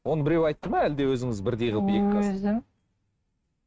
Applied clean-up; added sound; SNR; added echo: neural mask model RNNoise.